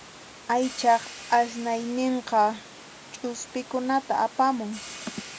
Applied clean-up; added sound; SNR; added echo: none; Hi-hat + Water; 16 dB; none.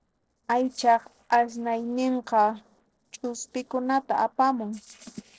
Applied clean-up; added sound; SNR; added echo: neural separator model SepFormer DNS4.